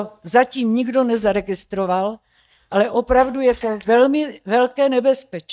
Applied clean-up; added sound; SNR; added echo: neural mask model DeepFilterNet 3.